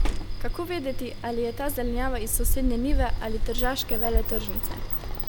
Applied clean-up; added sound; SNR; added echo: none; Sliding door; -5 dB; none.